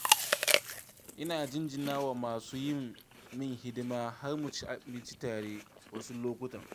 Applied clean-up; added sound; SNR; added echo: none; Chewing, mastication; -1 dB; none.